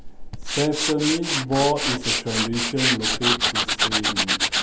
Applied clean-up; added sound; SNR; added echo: none; Tools; -2 dB; none.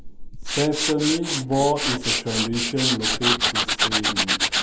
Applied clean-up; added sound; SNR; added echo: neural mask model Resemble Enhance denoiser.